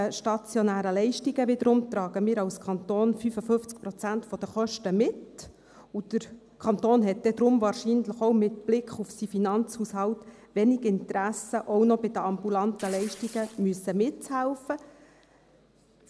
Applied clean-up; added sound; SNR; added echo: none; Tearing; 16 dB; none.